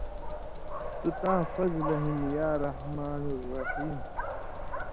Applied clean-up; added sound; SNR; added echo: none; Dog + Tick-tock; 2 dB; none.